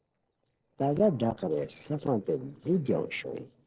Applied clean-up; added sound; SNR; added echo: neural separator model SepFormer DNS4.